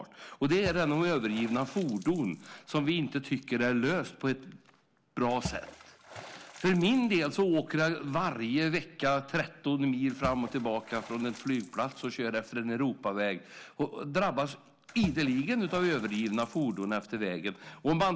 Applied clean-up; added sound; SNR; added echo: none; Water / Splash, splatter; 18 dB; none.